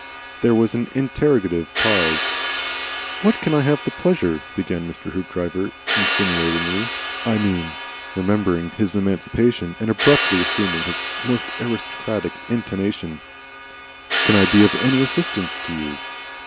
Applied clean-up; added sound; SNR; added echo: none; Crash cymbal; 4 dB; none.